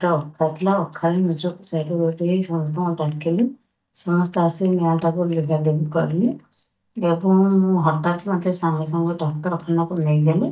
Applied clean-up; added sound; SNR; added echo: neural mask model DeepFilterNet 3.